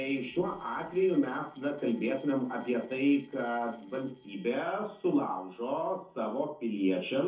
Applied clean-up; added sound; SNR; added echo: neural separator model SepFormer DNS4.